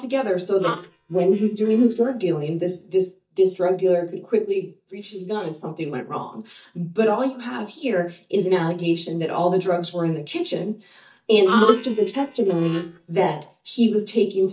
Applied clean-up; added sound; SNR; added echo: neural mask model DeepFilterNet 3.